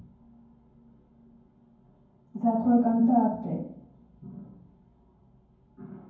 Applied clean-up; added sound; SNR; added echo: none; none; none; reverberation time 0.9 s.